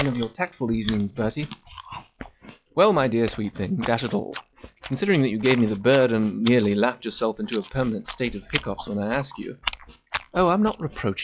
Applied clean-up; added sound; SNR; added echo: classical method log-MMSE.